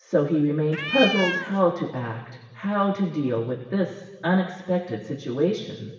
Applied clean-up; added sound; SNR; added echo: none; Cat; 3 dB; reverberation time 1.3 s.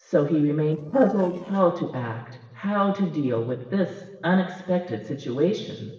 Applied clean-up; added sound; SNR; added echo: neural separator model SepFormer DNS4.